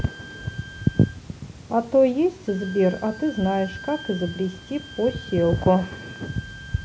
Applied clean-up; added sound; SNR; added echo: none; Wind instrument, woodwind instrument; 18 dB; none.